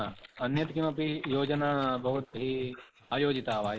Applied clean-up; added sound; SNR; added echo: neural mask model Resemble Enhance denoiser.